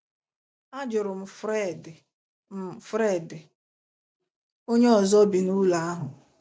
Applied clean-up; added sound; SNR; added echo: none; none; none; none.